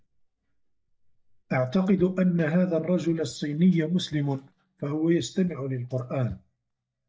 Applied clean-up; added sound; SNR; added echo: neural mask model DeepFilterNet 3.